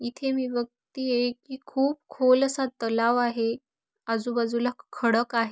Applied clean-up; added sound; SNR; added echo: none; none; none; none.